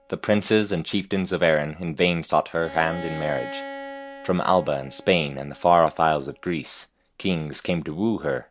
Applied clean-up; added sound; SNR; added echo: none; Bowed string instrument; 17 dB; none.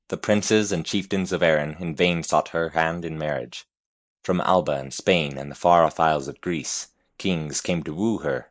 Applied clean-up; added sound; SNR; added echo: neural mask model Resemble Enhance denoiser.